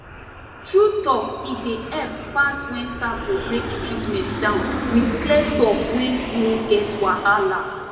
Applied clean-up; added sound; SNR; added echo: none; Aircraft; 7 dB; reverberation time 2.1 s.